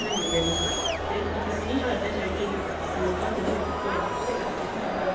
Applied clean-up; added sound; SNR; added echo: none; Crowd; -2 dB; reverberation time 0.9 s.